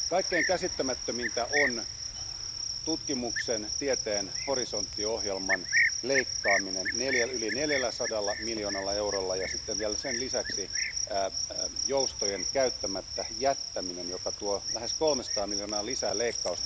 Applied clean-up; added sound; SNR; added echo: none; Cricket; 0 dB; none.